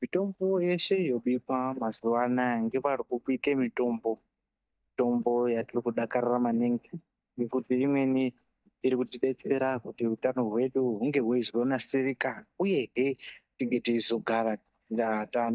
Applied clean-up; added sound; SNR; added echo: neural mask model DeepFilterNet 3.